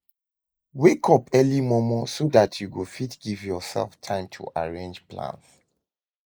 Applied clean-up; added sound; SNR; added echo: neural mask model Resemble Enhance denoiser.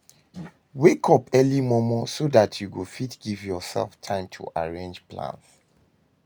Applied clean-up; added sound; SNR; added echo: none; none; none; none.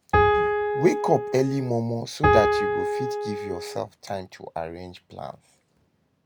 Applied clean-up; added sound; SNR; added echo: none; Piano; -5 dB; none.